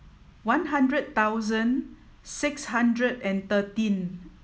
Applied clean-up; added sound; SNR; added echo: none; none; none; none.